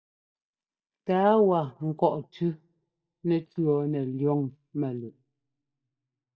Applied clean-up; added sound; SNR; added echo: neural mask model DeepFilterNet 3.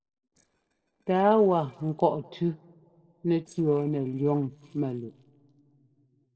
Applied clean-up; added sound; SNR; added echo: neural separator model SepFormer DNS4.